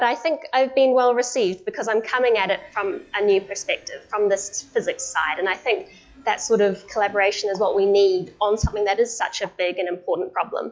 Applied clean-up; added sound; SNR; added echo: classical method log-MMSE.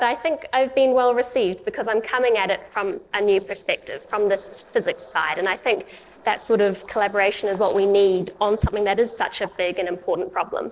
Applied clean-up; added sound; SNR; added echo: neural separator model SepFormer DNS4.